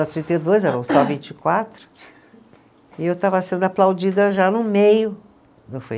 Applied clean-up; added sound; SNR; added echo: none; none; none; none.